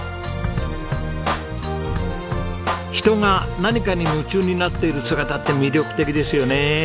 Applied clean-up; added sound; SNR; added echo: none; none; none; none.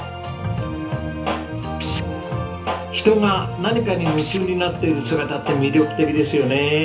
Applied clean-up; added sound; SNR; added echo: none; Tools; 18 dB; reverberation time 0.3 s.